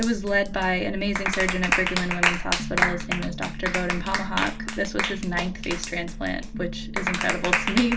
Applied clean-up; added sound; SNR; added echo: none; Clapping; 3 dB; reverberation time 0.2 s.